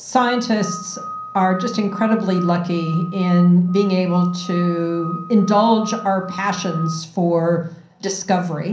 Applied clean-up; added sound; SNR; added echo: none; Screech / Glass; 14 dB; reverberation time 0.6 s.